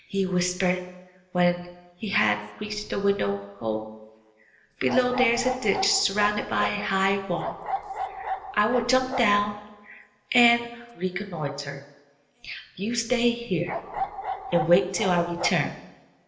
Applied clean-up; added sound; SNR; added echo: none; Bark; 6 dB; reverberation time 1.4 s.